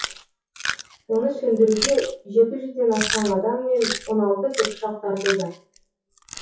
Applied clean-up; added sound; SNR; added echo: classical method WPE with log-MMSE.